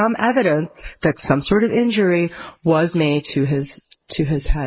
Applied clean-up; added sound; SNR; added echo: neural mask model Resemble Enhance denoiser.